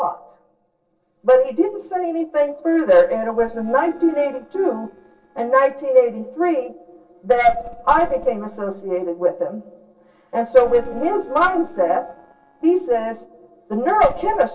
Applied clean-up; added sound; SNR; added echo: neural separator model SepFormer DNS4.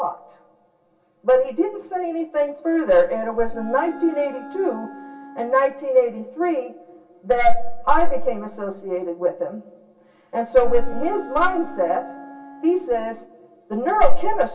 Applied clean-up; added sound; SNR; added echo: none; Wind instrument, woodwind instrument; 20 dB; reverberation time 0.2 s.